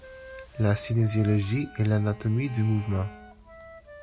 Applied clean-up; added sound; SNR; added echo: none; Bowed string instrument + Wind instrument, woodwind instrument; 18 dB; none.